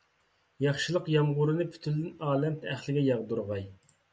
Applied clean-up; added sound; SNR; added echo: none; none; none; none.